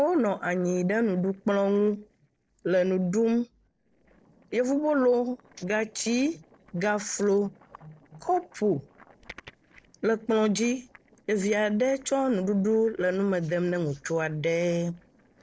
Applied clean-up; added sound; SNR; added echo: neural separator model SepFormer DNS4.